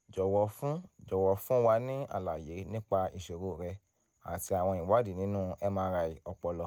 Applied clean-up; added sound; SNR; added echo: none; none; none; none.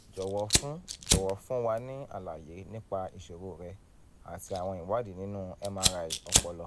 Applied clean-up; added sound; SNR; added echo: none; Fire; -2 dB; none.